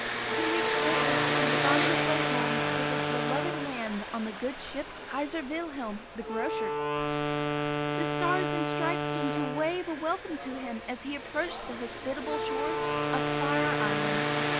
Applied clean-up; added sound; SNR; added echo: none; Engine + Wind instrument, woodwind instrument; -4 dB; none.